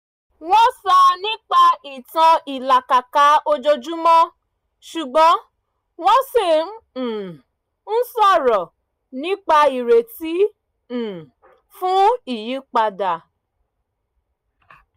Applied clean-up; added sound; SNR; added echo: none; none; none; none.